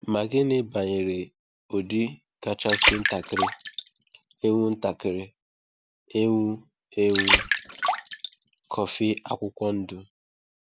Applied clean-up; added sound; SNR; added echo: none; Water; 1 dB; none.